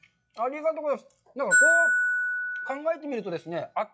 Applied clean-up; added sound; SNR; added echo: classical method log-MMSE.